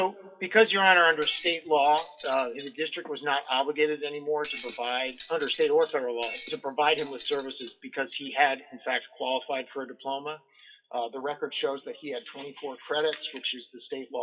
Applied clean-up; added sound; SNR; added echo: classical method WPE with log-MMSE.